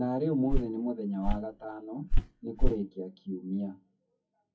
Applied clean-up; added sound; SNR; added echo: classical method WPE with log-MMSE.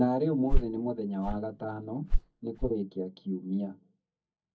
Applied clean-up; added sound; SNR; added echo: neural mask model DeepFilterNet 3.